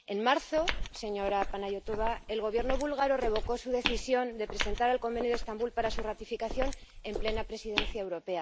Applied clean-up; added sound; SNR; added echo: none; Walk, footsteps; 4 dB; none.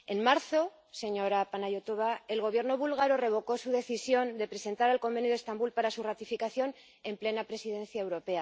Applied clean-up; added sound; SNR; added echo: none; none; none; none.